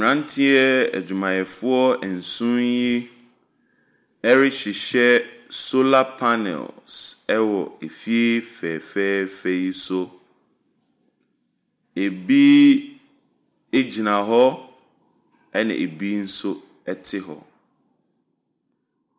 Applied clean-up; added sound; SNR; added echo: none; none; none; none.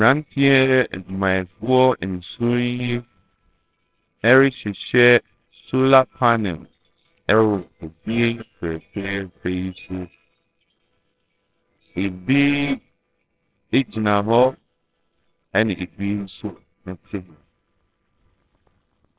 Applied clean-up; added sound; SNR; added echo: neural separator model SepFormer WHAMR!.